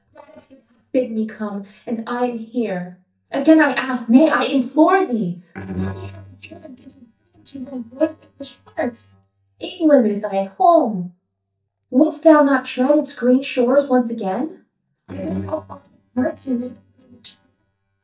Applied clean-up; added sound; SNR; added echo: neural mask model DeepFilterNet 3.